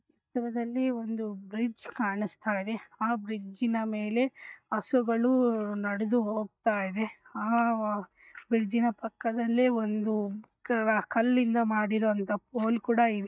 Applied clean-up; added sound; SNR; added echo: neural mask model DeepFilterNet 3.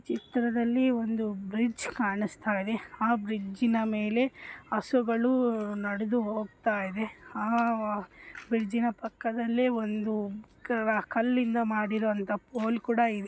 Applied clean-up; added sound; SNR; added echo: none; none; none; none.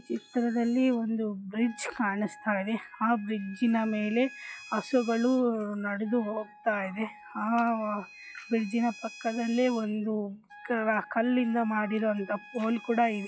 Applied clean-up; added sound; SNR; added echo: classical method log-MMSE.